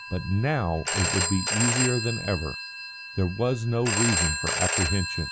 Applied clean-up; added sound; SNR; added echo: none; Telephone; 1 dB; none.